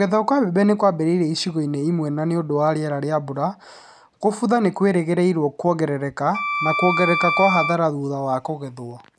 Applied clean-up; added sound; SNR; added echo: none; Wind instrument, woodwind instrument; 4 dB; none.